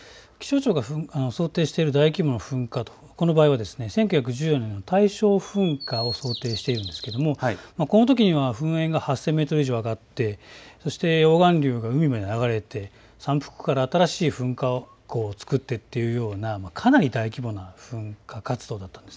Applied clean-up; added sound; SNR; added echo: none; Bird vocalization, bird call, bird song; 13 dB; none.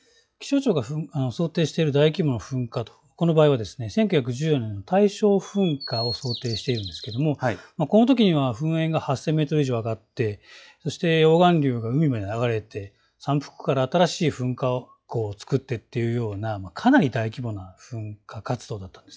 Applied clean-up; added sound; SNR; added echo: classical method log-MMSE.